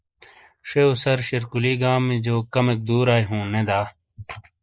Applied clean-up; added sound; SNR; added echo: neural mask model Resemble Enhance denoiser.